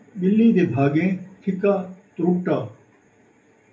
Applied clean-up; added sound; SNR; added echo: none; none; none; reverberation time 0.3 s.